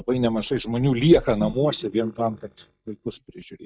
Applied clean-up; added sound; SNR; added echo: neural mask model DeepFilterNet 3.